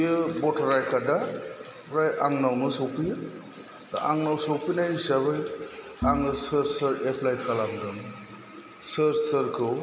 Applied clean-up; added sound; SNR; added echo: none; Bowed string instrument; 8 dB; none.